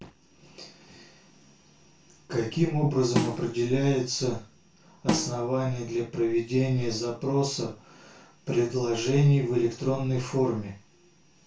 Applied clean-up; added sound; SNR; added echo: none; Snare drum; 4 dB; reverberation time 0.2 s.